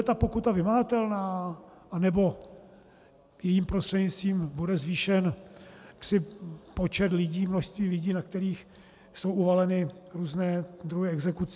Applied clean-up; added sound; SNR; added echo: none; none; none; none.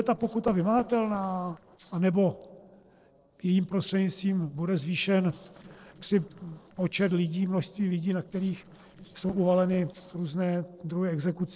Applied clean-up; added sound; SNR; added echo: neural separator model SepFormer DNS4.